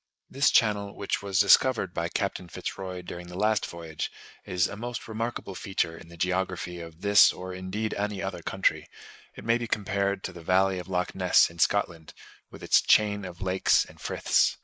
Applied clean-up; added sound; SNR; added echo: neural mask model Resemble Enhance denoiser.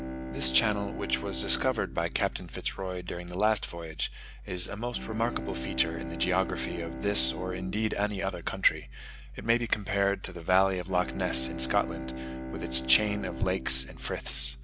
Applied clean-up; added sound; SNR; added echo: none; Bowed string instrument; 11 dB; none.